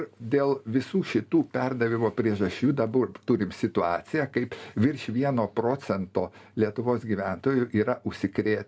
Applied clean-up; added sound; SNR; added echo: none; none; none; none.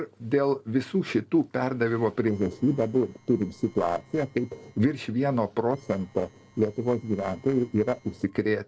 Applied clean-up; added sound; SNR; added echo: neural separator model SepFormer DNS4.